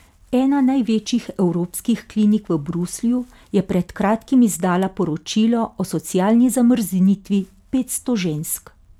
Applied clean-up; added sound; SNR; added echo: none; none; none; none.